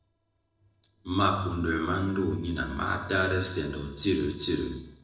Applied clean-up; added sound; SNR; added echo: neural separator model SepFormer DNS4.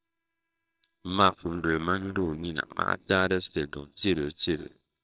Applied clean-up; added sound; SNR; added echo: neural separator model SepFormer WHAMR!.